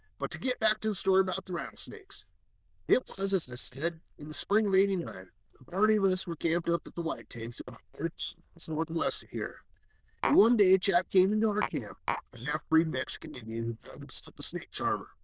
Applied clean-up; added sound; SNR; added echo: neural diffusion model UNIVERSE++.